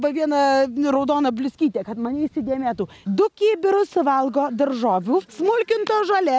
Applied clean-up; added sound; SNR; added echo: none; none; none; none.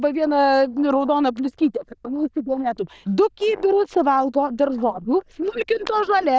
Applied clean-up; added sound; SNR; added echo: neural diffusion model UNIVERSE++.